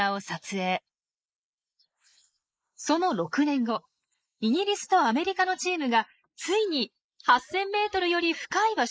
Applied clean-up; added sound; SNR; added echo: neural mask model Resemble Enhance denoiser.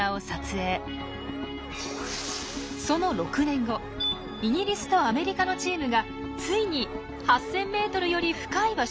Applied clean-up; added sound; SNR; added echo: none; Alarm; 18 dB; none.